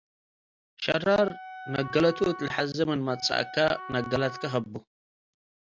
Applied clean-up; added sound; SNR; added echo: none; Wind instrument, woodwind instrument; 13 dB; none.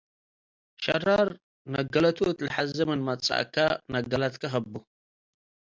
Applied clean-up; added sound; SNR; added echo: none; none; none; none.